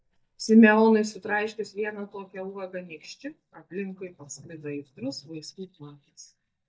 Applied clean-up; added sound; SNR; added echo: neural mask model DeepFilterNet 3.